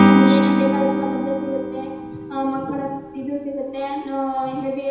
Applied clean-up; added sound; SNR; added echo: none; Acoustic guitar / Strum; -3 dB; reverberation time 1.0 s.